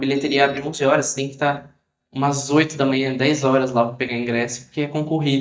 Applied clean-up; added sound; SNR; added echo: neural mask model DeepFilterNet 3.